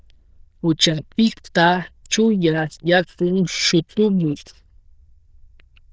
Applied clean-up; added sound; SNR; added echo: neural diffusion model UNIVERSE++.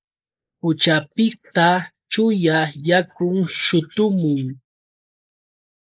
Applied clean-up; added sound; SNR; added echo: neural mask model Resemble Enhance denoiser.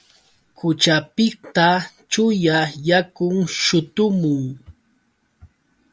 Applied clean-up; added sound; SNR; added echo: none; none; none; none.